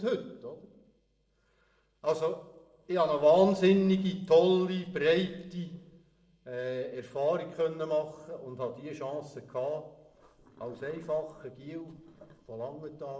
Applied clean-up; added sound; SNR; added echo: neural separator model SepFormer DNS4.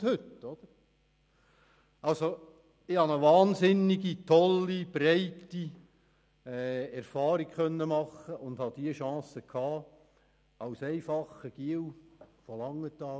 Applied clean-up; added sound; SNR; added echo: none; none; none; none.